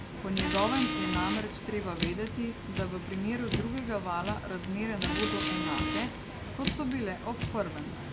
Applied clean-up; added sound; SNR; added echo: none; Car; -2 dB; none.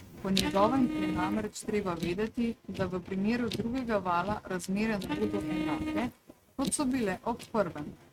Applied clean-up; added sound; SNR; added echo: neural mask model RNNoise.